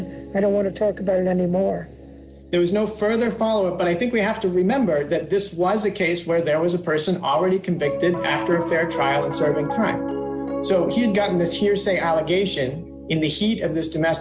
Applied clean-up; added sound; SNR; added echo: none; Piano; 10 dB; none.